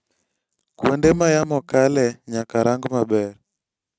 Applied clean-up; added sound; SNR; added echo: neural mask model RNNoise.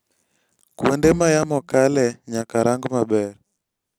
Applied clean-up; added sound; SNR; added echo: none; Bowed string instrument; 12 dB; none.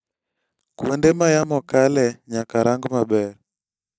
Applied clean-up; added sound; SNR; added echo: neural mask model DeepFilterNet 3.